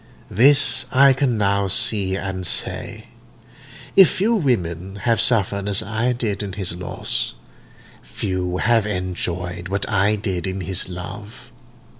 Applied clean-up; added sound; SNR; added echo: none; none; none; none.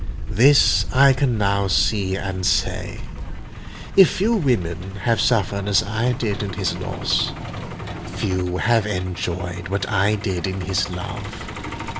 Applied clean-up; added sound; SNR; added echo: none; Truck; 8 dB; none.